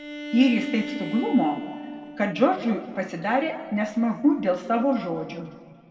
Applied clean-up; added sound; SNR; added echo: none; Bowed string instrument; 13 dB; reverberation time 1.7 s.